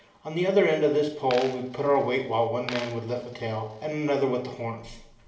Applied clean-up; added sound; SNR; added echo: none; Coin (dropping); 16 dB; reverberation time 0.9 s.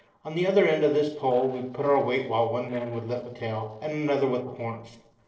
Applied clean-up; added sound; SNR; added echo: neural separator model SepFormer DNS4.